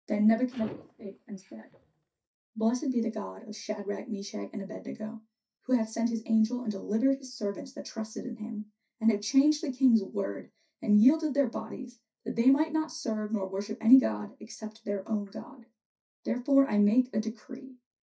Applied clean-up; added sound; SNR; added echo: neural mask model DeepFilterNet 3.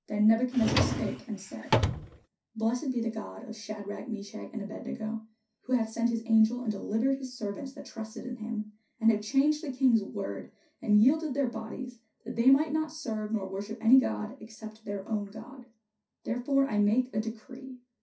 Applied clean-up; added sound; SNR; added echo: none; Drawer open or close; 0 dB; reverberation time 0.3 s.